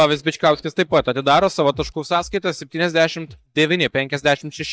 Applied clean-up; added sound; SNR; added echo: neural mask model DeepFilterNet 3.